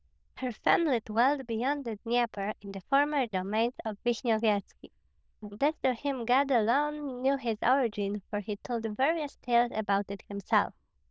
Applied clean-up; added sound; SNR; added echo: neural diffusion model UNIVERSE++.